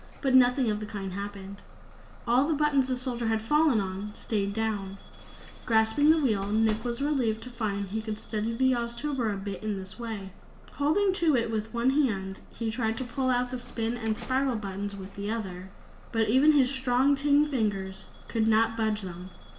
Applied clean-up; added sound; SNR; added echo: none; Bus / Alarm; 16 dB; reverberation time 0.6 s.